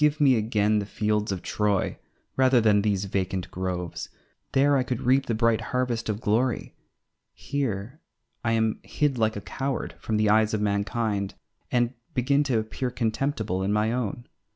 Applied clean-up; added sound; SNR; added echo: none; none; none; none.